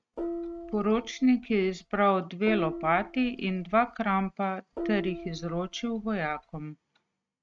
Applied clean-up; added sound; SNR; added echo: neural mask model RNNoise.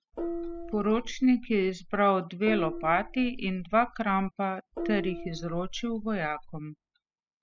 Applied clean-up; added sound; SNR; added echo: classical method spectral subtraction.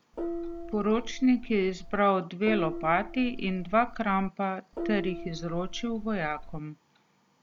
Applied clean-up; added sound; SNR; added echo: none; Gong; 8 dB; none.